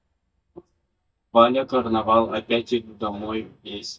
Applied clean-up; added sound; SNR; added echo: neural mask model DeepFilterNet 3.